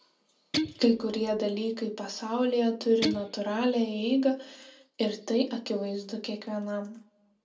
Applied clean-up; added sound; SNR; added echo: none; Guitar; 7 dB; reverberation time 0.2 s.